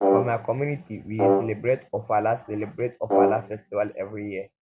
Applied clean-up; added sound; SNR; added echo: none; Brass instrument; -2 dB; none.